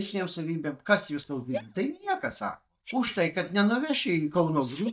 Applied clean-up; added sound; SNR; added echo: neural mask model DeepFilterNet 3.